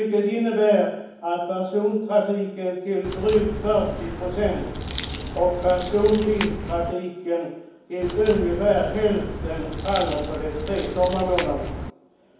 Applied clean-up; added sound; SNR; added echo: none; Crack; 8 dB; reverberation time 1.2 s.